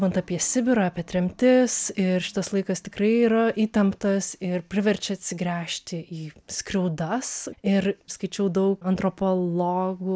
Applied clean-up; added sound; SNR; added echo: none; none; none; none.